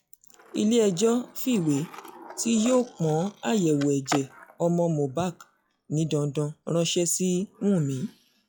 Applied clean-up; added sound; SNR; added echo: classical method log-MMSE.